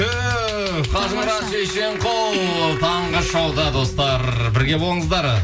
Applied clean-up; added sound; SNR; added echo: none; Wind instrument, woodwind instrument; 11 dB; none.